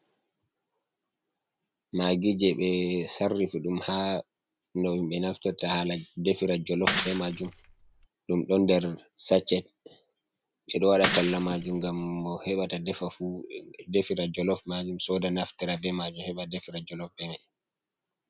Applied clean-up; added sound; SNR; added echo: none; Shatter / Crushing; 3 dB; none.